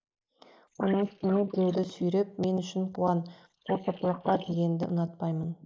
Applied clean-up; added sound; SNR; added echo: neural mask model Resemble Enhance denoiser.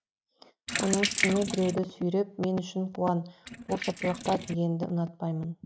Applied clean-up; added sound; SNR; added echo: neural mask model RNNoise.